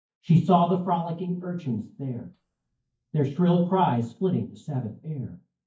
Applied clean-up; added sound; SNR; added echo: neural mask model DeepFilterNet 3.